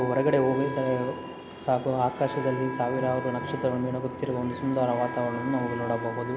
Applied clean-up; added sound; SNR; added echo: none; Wind instrument, woodwind instrument; 11 dB; none.